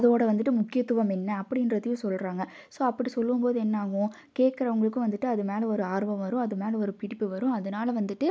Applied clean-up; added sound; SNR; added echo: none; none; none; none.